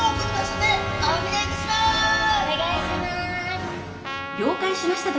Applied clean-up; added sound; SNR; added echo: none; Trumpet; 8 dB; reverberation time 2.2 s.